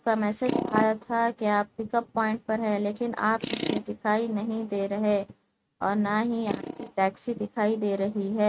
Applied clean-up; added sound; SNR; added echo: neural mask model RNNoise.